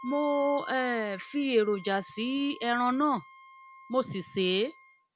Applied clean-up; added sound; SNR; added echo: none; Wind instrument, woodwind instrument; 17 dB; none.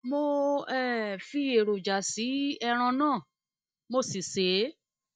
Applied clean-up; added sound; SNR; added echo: neural mask model DeepFilterNet 3.